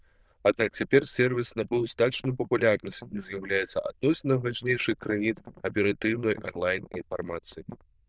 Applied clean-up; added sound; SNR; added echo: neural diffusion model UNIVERSE++.